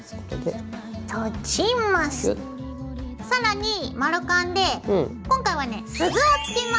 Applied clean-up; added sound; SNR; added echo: none; none; none; none.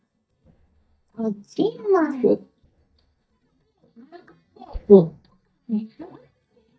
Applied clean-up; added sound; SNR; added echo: neural mask model DeepFilterNet 3.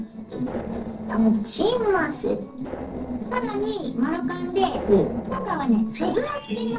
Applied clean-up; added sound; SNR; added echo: neural separator model SepFormer DNS4.